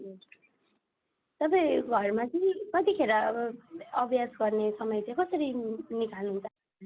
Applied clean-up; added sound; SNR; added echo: none; none; none; none.